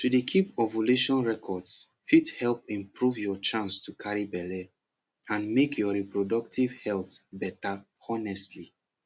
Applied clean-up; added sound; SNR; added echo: none; none; none; none.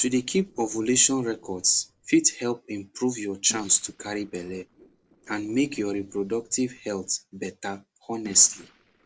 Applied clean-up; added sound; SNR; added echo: neural separator model SepFormer DNS4.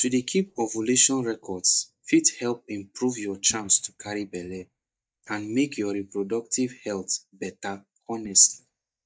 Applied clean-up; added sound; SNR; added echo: neural mask model DeepFilterNet 3.